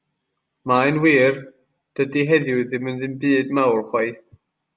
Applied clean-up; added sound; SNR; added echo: none; none; none; none.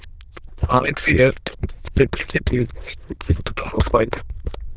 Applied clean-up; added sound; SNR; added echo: neural diffusion model UNIVERSE++.